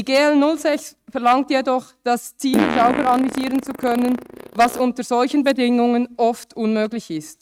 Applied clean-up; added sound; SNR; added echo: neural mask model RNNoise.